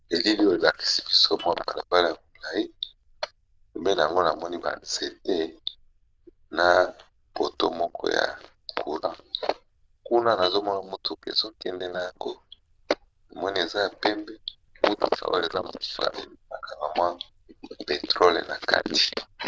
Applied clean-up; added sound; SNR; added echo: neural diffusion model UNIVERSE++.